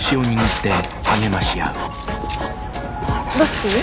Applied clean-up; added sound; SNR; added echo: none; Dog; 5 dB; none.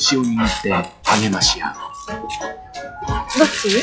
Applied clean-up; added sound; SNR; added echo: classical method log-MMSE.